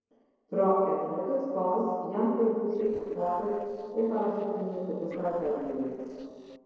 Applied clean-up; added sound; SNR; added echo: neural separator model SepFormer DNS4.